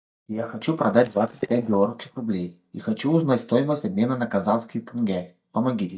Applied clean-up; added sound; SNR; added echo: neural mask model DeepFilterNet 3.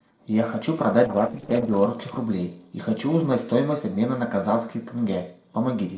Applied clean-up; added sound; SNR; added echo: neural separator model SepFormer DNS4.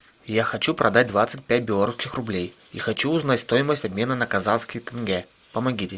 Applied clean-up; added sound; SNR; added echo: none; none; none; none.